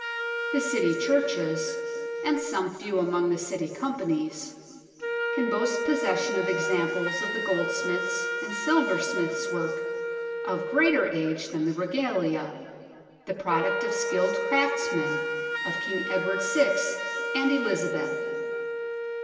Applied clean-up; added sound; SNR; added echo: none; Wind instrument, woodwind instrument; 2 dB; reverberation time 2.3 s.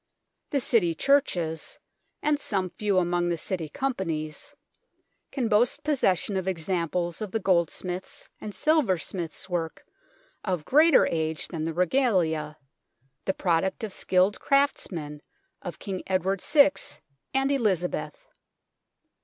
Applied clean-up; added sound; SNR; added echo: none; none; none; none.